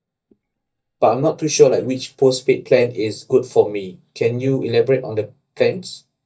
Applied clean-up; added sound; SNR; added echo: neural mask model DeepFilterNet 3.